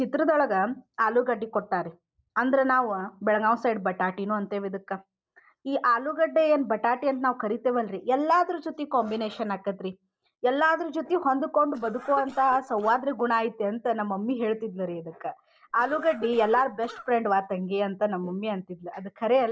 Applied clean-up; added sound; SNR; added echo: neural separator model SepFormer DNS4.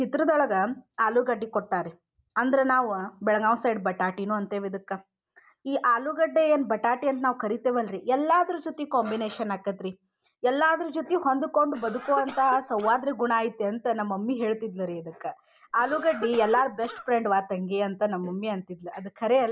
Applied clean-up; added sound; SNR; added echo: none; Cough; 13 dB; none.